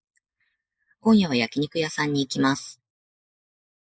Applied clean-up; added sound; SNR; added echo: neural mask model Resemble Enhance denoiser.